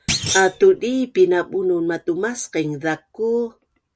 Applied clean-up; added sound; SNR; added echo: none; Thump, thud; 6 dB; none.